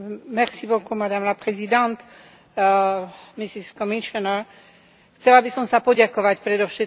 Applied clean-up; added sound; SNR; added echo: none; none; none; none.